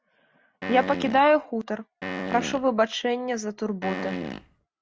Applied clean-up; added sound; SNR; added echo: none; Fart; 7 dB; none.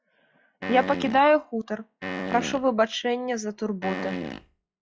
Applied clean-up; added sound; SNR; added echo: classical method log-MMSE.